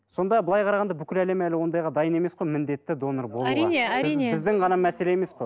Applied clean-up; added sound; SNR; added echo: none; none; none; none.